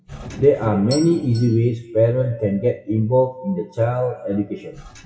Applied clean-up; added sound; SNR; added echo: classical method WPE with log-MMSE.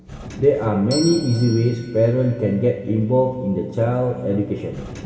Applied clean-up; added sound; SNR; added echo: none; Doorbell; 17 dB; reverberation time 2.3 s.